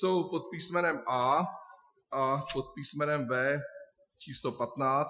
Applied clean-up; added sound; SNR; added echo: classical method Wiener filter.